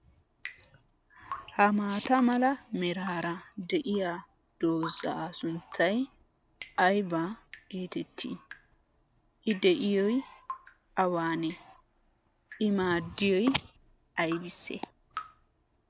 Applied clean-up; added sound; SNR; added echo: none; Drip; 18 dB; none.